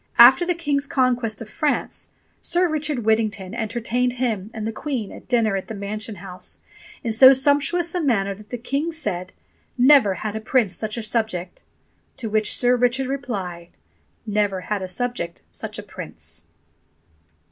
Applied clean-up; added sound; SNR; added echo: none; none; none; none.